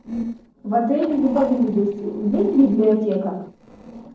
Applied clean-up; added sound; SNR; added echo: neural separator model SepFormer DNS4.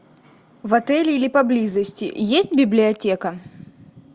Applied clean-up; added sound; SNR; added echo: none; none; none; none.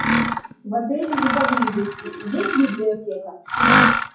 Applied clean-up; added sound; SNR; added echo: classical method WPE with log-MMSE.